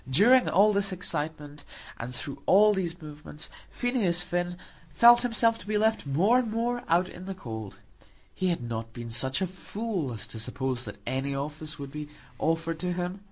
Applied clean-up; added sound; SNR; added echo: none; none; none; none.